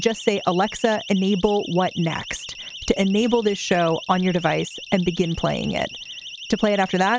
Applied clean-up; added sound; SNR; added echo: none; Siren; 14 dB; none.